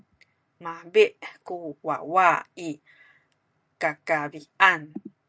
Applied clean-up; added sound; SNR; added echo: none; none; none; none.